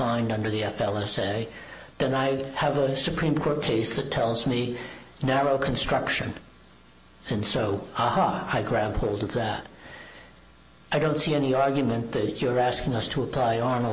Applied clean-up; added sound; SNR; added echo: none; none; none; none.